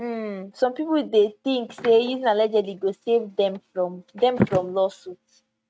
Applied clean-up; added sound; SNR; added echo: neural mask model RNNoise.